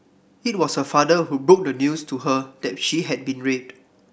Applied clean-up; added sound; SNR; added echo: none; none; none; none.